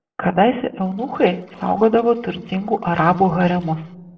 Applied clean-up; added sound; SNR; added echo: neural separator model SepFormer DNS4.